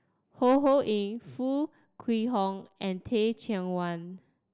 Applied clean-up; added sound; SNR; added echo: none; none; none; none.